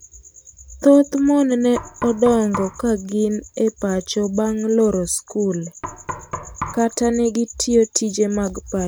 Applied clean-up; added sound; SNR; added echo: none; Knock; 14 dB; none.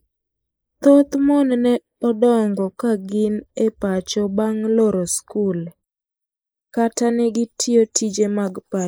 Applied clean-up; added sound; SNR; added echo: neural mask model Resemble Enhance denoiser.